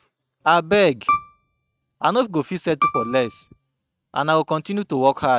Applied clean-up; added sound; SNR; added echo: neural mask model RNNoise.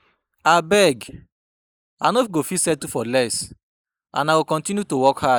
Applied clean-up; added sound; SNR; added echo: neural mask model Resemble Enhance denoiser.